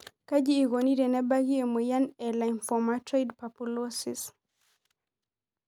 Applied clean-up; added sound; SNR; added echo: none; none; none; none.